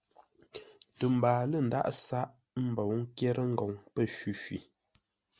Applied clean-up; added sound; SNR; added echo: none; none; none; none.